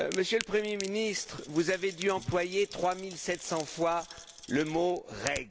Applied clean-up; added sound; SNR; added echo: none; Crack + Rattle; 15 dB; none.